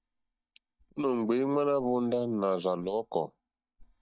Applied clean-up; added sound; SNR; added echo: neural mask model DeepFilterNet 3.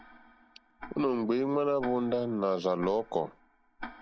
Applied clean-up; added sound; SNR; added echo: none; Tick-tock; 18 dB; none.